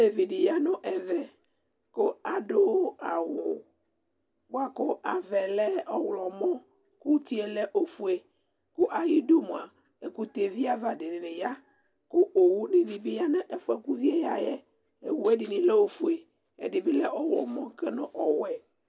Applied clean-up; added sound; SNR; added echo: none; none; none; none.